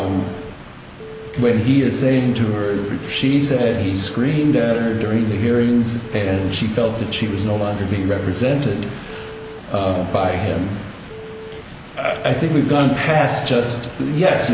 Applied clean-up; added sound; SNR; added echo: none; Telephone; 18 dB; none.